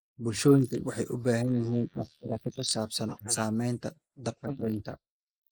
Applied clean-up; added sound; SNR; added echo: neural mask model Resemble Enhance denoiser.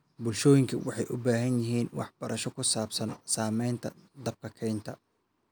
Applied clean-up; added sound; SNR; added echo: none; none; none; none.